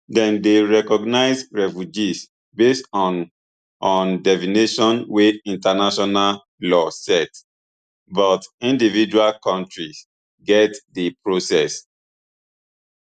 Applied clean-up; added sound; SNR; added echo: none; none; none; none.